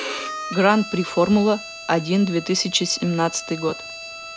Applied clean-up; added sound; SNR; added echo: none; Bowed string instrument; 12 dB; none.